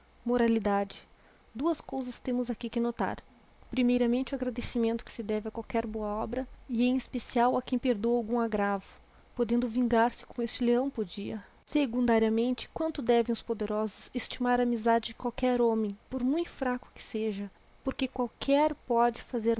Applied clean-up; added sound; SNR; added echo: none; none; none; none.